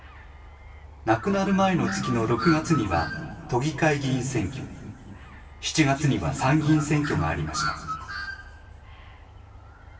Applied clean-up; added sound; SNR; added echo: none; Bird; 11 dB; reverberation time 2.3 s.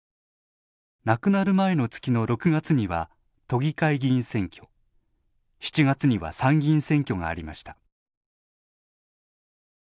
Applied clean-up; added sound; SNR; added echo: none; none; none; none.